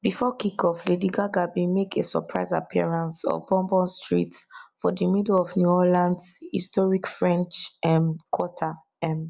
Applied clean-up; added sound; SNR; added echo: none; none; none; none.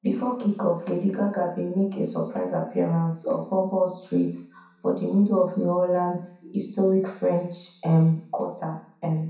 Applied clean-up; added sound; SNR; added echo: none; none; none; reverberation time 0.6 s.